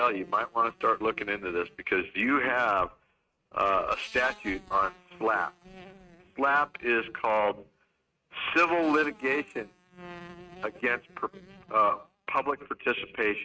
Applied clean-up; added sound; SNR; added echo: neural mask model RNNoise.